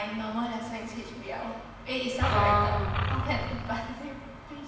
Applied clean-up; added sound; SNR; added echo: none; Engine; -1 dB; reverberation time 1.3 s.